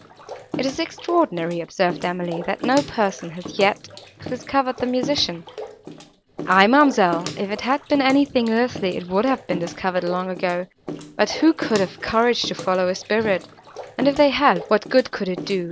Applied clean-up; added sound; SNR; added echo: none; Bathtub (filling or washing) / Water / Splash, splatter; 13 dB; none.